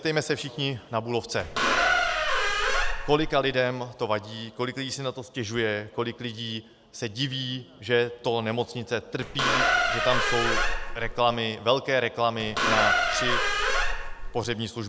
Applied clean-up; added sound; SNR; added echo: none; Squeak; -4 dB; none.